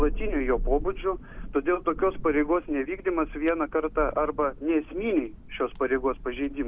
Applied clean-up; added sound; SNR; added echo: none; Thunder; 8 dB; none.